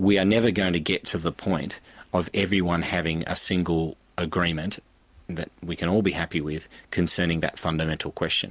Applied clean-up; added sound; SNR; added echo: none; none; none; none.